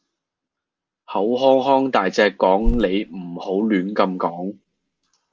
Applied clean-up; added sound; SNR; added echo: none; Bird; 7 dB; none.